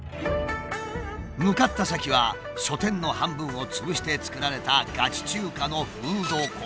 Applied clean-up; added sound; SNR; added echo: none; none; none; none.